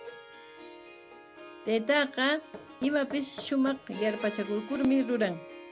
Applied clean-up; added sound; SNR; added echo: none; Harp + Knock; 14 dB; none.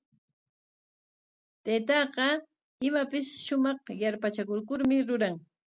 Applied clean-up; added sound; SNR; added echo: none; none; none; none.